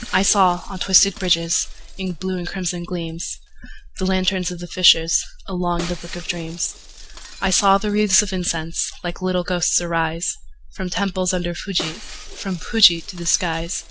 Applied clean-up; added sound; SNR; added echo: none; Shatter; 19 dB; none.